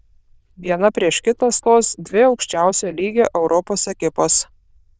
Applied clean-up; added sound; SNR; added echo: neural diffusion model UNIVERSE++.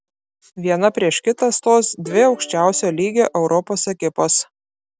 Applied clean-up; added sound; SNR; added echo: none; Plucked string instrument; 18 dB; none.